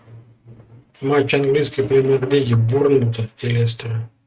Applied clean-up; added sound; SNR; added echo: neural mask model RNNoise.